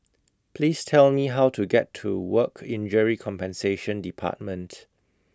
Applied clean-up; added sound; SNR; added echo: none; none; none; none.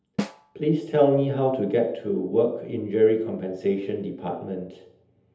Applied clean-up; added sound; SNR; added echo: none; Snare drum; 11 dB; reverberation time 0.8 s.